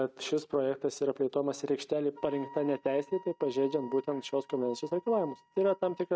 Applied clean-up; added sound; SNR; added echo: neural mask model RNNoise.